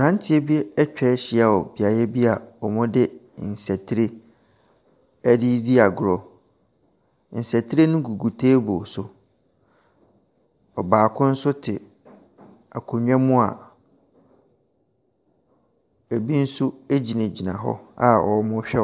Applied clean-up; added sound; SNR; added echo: none; none; none; none.